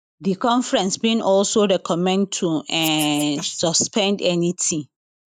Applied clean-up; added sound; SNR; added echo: neural mask model DeepFilterNet 3.